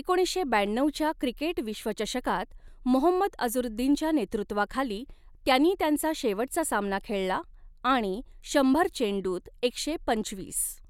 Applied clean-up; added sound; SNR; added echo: none; none; none; none.